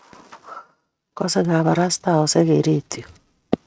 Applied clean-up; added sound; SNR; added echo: neural mask model RNNoise.